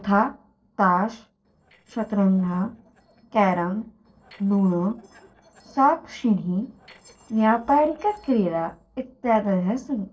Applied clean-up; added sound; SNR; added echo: neural separator model SepFormer DNS4.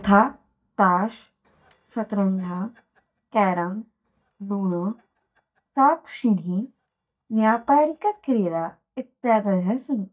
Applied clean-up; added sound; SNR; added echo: neural mask model DeepFilterNet 3.